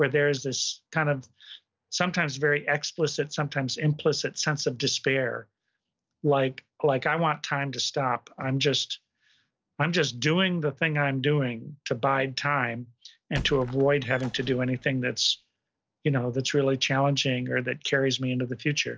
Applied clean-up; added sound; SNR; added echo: neural separator model SepFormer DNS4.